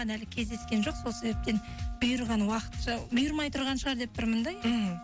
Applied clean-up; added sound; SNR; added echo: none; Wind instrument, woodwind instrument; 18 dB; none.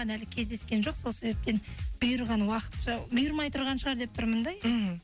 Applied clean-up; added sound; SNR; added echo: none; none; none; none.